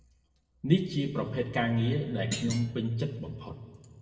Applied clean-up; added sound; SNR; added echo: none; Thump, thud; 9 dB; reverberation time 1.9 s.